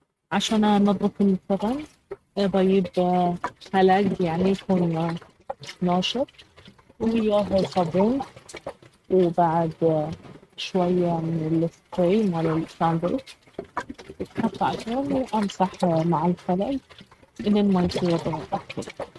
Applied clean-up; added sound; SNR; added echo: neural mask model RNNoise.